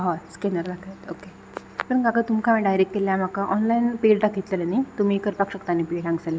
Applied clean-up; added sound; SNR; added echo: none; none; none; none.